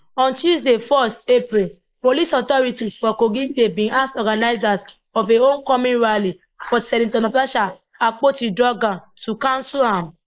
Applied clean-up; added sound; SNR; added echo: neural mask model Resemble Enhance denoiser.